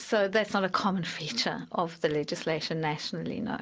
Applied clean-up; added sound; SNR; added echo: none; none; none; none.